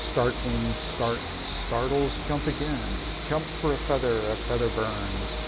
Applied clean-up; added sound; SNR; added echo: none; Train; 3 dB; none.